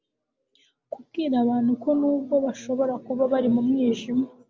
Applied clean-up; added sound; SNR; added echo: none; none; none; none.